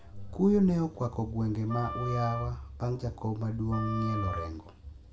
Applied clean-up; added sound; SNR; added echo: none; Wind instrument, woodwind instrument; 9 dB; reverberation time 0.4 s.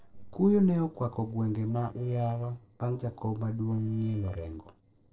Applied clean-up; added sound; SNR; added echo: neural separator model SepFormer DNS4.